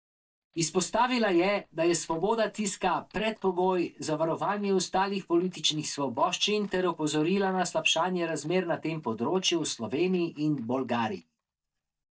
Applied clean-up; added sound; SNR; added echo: neural mask model DeepFilterNet 3.